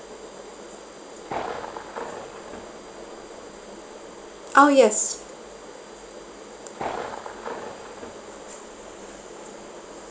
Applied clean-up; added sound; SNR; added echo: none; Thunder; 12 dB; none.